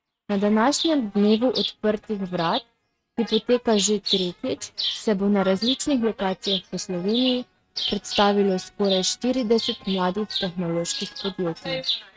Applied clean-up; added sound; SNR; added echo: neural mask model RNNoise.